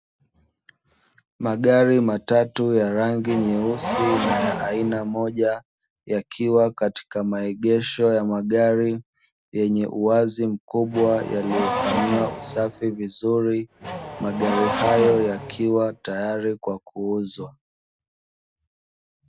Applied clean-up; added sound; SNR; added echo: none; Race car, auto racing / Accelerating, revving, vroom; 5 dB; none.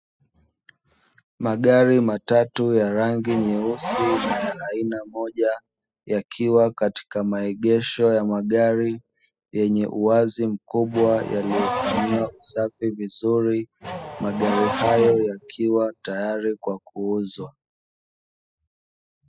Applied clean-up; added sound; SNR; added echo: classical method spectral subtraction.